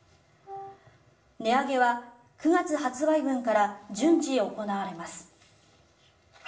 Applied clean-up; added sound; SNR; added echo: none; Wind instrument, woodwind instrument; 16 dB; reverberation time 0.4 s.